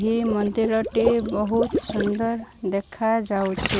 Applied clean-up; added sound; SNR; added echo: none; Water / Liquid; 7 dB; none.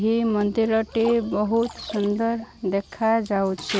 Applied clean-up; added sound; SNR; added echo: none; none; none; none.